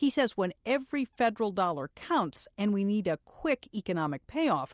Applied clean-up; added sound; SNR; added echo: none; none; none; none.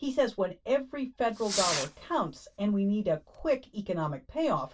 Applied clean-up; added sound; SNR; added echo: none; Fireworks; 8 dB; reverberation time 0.1 s.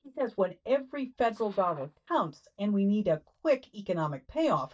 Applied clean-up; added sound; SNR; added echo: neural mask model DeepFilterNet 3.